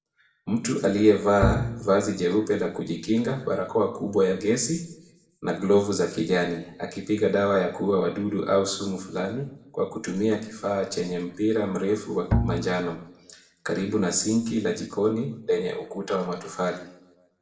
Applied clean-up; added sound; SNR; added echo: none; Bowed string instrument; 3 dB; reverberation time 0.6 s.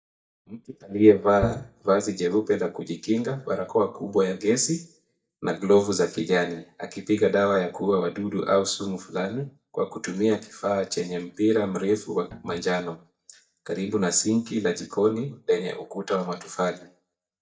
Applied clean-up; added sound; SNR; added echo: neural mask model DeepFilterNet 3.